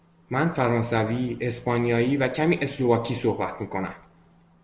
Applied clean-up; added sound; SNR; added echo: none; none; none; none.